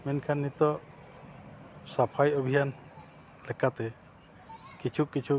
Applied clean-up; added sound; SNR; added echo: none; none; none; none.